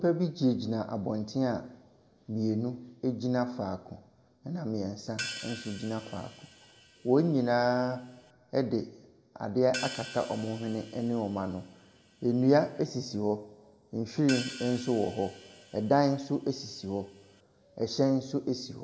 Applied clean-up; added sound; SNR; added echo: none; Crash cymbal / Hi-hat; 14 dB; reverberation time 1.0 s.